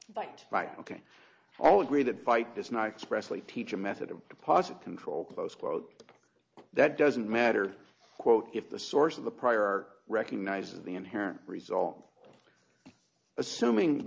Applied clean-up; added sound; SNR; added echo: none; none; none; none.